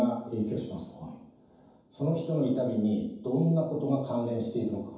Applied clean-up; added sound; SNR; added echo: none; none; none; reverberation time 0.9 s.